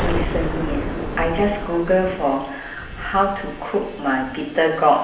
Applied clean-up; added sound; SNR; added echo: none; Explosion; 6 dB; reverberation time 0.8 s.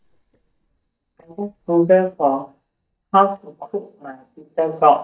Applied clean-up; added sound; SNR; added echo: neural mask model DeepFilterNet 3.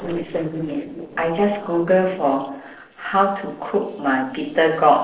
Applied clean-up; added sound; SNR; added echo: neural separator model SepFormer DNS4.